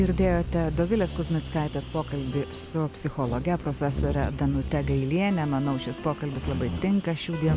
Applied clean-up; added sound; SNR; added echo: none; Bird vocalization, bird call, bird song; 7 dB; none.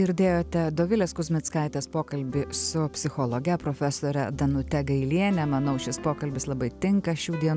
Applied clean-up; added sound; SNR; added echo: none; none; none; none.